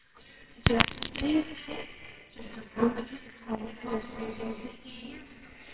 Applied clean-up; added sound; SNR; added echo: neural separator model SepFormer WHAMR!.